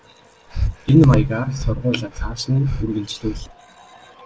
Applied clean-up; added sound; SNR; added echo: none; Breathing; 7 dB; none.